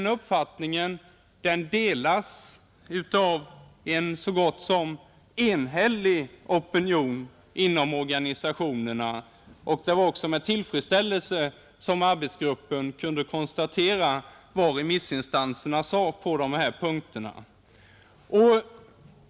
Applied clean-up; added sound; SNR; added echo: none; none; none; none.